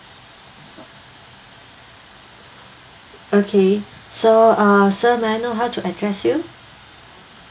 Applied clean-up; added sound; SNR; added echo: none; none; none; none.